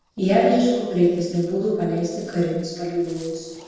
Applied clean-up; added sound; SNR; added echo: neural separator model SepFormer DNS4.